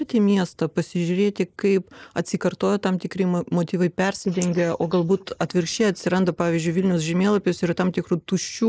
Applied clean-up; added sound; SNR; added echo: neural mask model Resemble Enhance denoiser.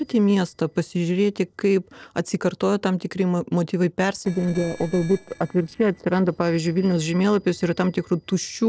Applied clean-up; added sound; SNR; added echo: neural separator model SepFormer DNS4.